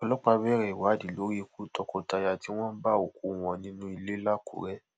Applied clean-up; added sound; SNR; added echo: none; none; none; none.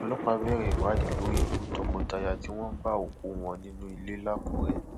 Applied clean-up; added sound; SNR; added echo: none; Thunder / Rain; -2 dB; none.